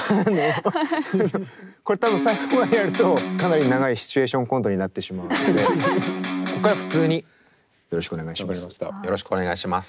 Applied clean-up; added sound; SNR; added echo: none; Electric guitar; 3 dB; none.